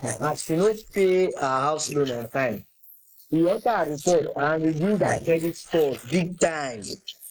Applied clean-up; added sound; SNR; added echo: neural mask model Resemble Enhance denoiser.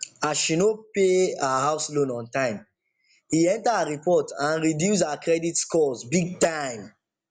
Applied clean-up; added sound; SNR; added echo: none; none; none; none.